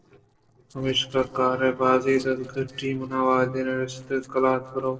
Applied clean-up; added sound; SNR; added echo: neural separator model SepFormer DNS4.